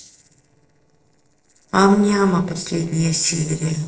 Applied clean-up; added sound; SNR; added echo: neural separator model SepFormer DNS4.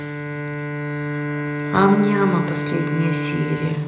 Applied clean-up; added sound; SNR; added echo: none; Bowed string instrument; 3 dB; reverberation time 1.0 s.